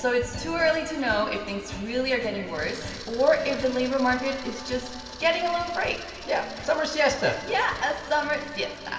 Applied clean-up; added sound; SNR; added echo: none; Camera; 18 dB; reverberation time 2.4 s.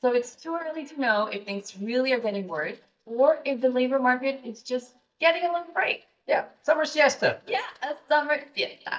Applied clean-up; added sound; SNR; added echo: neural mask model DeepFilterNet 3.